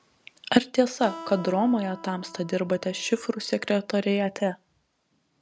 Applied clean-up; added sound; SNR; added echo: none; Acoustic guitar; 18 dB; none.